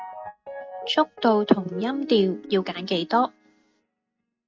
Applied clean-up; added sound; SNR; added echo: neural mask model RNNoise.